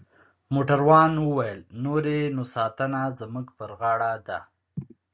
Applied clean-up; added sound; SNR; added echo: none; none; none; none.